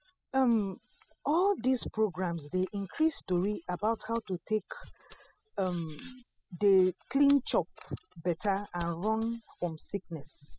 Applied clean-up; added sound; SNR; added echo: classical method spectral subtraction.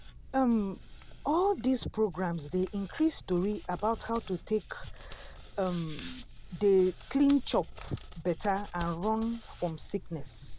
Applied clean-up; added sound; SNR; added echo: none; Hands; 14 dB; none.